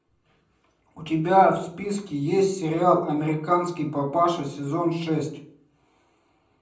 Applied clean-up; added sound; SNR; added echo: none; none; none; reverberation time 0.6 s.